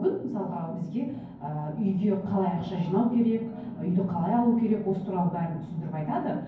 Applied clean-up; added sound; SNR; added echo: none; none; none; reverberation time 0.9 s.